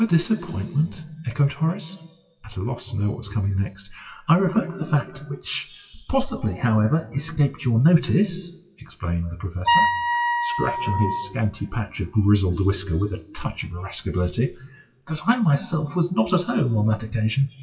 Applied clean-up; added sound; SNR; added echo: classical method WPE with log-MMSE.